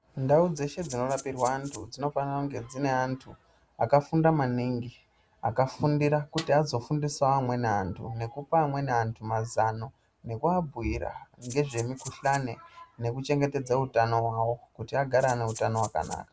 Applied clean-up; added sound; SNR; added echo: none; Snare drum + Rattle (instrument); 17 dB; none.